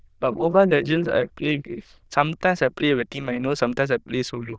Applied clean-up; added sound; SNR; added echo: neural diffusion model UNIVERSE++.